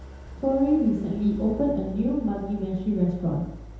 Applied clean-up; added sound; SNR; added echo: none; Idling; 15 dB; reverberation time 0.9 s.